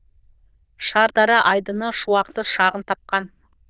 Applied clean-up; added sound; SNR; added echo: neural diffusion model UNIVERSE++.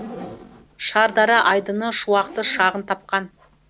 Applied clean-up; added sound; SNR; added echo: none; Zipper (clothing); 19 dB; none.